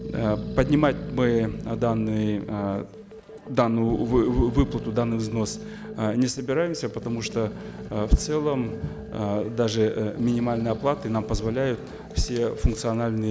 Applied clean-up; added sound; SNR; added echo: none; Telephone + Growling; 11 dB; none.